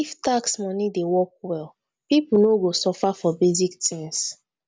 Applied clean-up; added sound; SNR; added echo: none; none; none; none.